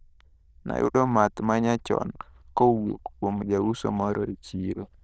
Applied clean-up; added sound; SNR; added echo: neural diffusion model UNIVERSE++.